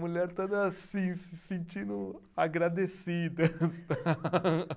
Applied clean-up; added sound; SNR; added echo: none; none; none; none.